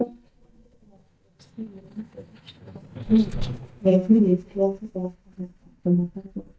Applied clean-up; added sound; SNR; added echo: neural mask model DeepFilterNet 3.